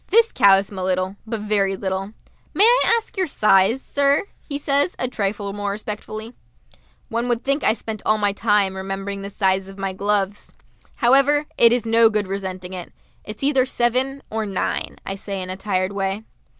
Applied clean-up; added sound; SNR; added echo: none; none; none; none.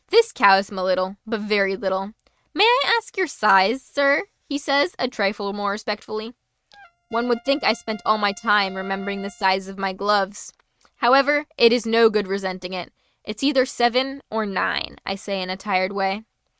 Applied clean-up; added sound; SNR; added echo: neural mask model RNNoise.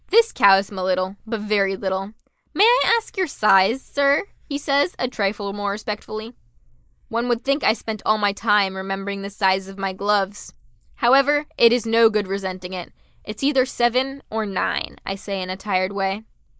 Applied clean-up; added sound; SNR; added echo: neural mask model Resemble Enhance denoiser.